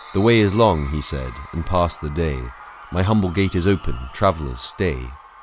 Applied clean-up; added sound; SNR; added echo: none; Crowd / Cheering; 20 dB; none.